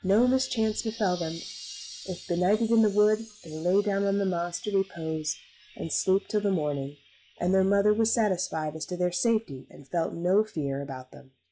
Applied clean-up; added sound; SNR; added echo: classical method log-MMSE.